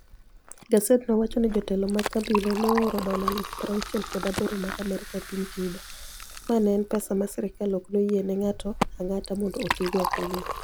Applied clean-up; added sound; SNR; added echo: none; Liquid + Crack; 8 dB; none.